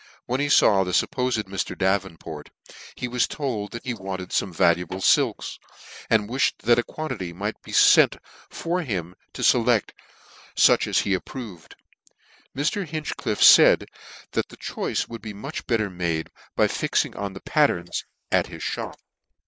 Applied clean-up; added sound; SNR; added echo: neural mask model Resemble Enhance denoiser.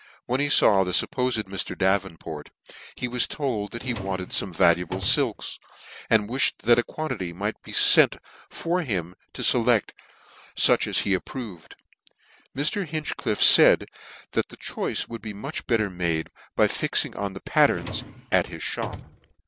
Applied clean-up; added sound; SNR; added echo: none; Drawer open or close; 13 dB; none.